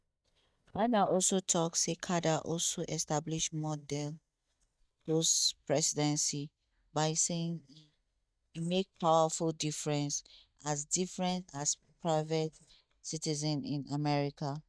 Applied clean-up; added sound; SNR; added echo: neural mask model DeepFilterNet 3.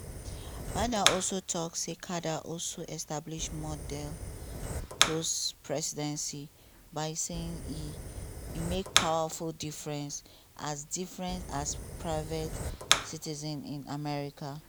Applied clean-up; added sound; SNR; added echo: none; Fire; 1 dB; none.